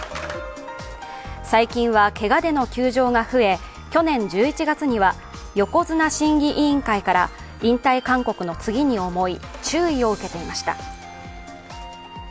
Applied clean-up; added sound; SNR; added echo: none; none; none; none.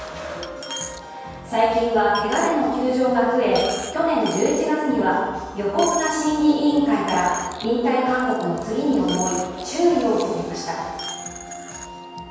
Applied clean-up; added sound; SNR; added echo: none; Coin (dropping); 15 dB; reverberation time 1.2 s.